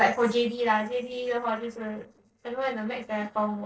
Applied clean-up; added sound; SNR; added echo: neural separator model SepFormer DNS4.